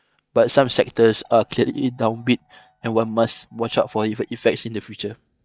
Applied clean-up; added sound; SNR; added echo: neural mask model DeepFilterNet 3.